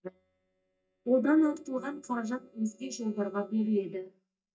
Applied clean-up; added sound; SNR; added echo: neural mask model DeepFilterNet 3.